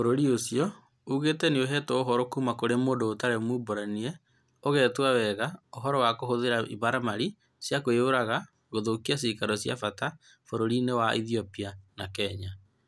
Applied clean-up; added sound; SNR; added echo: none; none; none; none.